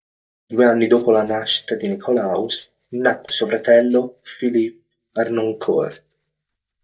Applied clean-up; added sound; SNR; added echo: neural mask model DeepFilterNet 3.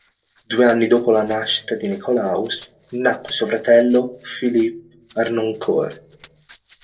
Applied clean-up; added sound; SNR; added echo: neural separator model SepFormer DNS4.